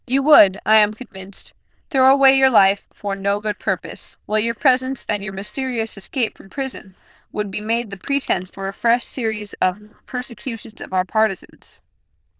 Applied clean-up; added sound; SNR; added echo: neural diffusion model UNIVERSE++.